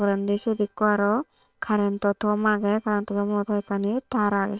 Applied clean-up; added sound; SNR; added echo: neural separator model SepFormer WHAM!.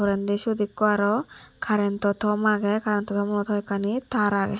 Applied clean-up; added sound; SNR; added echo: none; none; none; none.